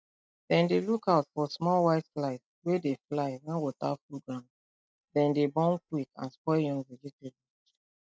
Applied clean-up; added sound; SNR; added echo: neural mask model DeepFilterNet 3.